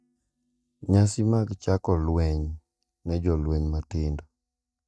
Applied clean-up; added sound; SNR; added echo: neural mask model DeepFilterNet 3.